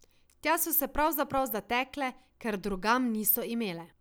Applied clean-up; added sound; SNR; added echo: none; none; none; none.